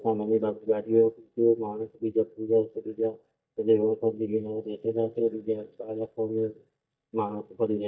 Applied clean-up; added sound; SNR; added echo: neural mask model DeepFilterNet 3.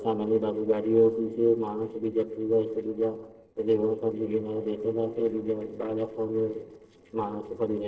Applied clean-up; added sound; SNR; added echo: neural separator model SepFormer DNS4.